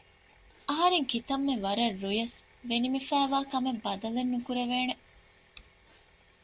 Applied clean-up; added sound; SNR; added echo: none; none; none; none.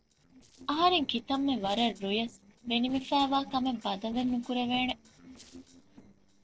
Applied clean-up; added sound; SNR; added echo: neural separator model SepFormer DNS4.